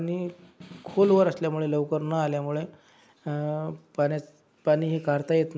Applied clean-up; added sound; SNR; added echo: none; Snare drum; 18 dB; none.